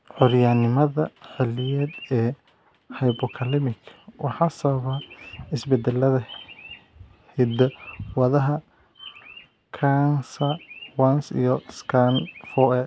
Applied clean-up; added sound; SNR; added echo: none; none; none; none.